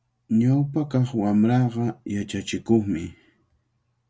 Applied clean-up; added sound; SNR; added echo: none; none; none; none.